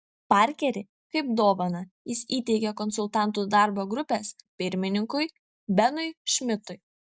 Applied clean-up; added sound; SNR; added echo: none; none; none; none.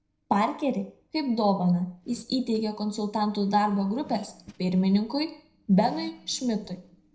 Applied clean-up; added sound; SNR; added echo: neural separator model SepFormer DNS4.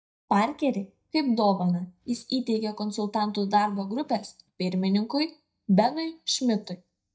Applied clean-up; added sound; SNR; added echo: neural mask model DeepFilterNet 3.